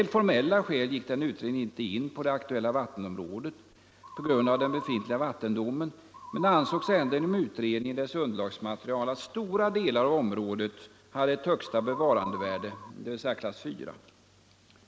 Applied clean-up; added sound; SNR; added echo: none; Musical instrument; 10 dB; none.